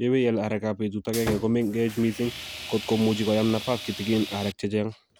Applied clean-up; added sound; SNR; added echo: none; Sawing; 11 dB; none.